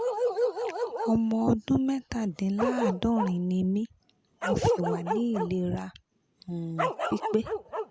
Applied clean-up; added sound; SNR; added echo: none; Bark; 3 dB; none.